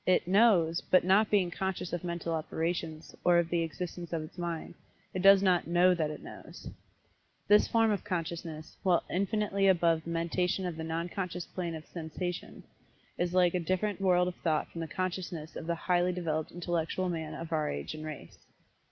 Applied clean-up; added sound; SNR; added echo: none; none; none; none.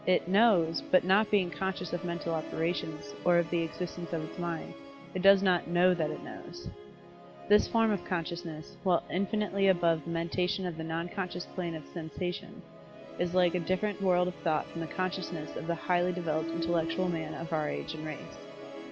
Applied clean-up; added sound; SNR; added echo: none; Musical instrument; 12 dB; none.